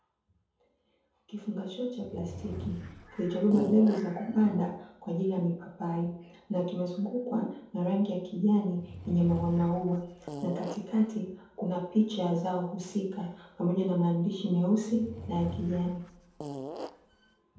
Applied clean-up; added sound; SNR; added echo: none; Fart / Drawer open or close; 12 dB; reverberation time 0.7 s.